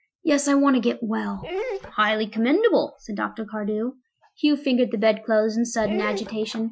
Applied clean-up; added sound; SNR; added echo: classical method Wiener filter.